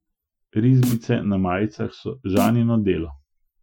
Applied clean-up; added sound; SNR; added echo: classical method Wiener filter.